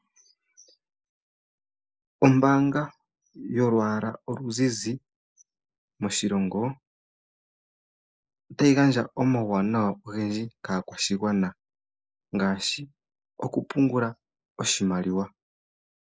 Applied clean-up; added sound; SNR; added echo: neural mask model Resemble Enhance denoiser.